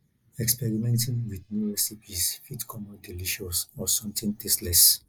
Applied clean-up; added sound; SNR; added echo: neural mask model Resemble Enhance denoiser.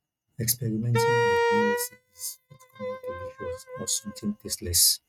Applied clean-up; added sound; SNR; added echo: neural mask model RNNoise.